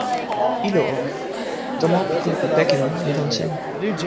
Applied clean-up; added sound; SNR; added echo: none; Chatter; -2 dB; none.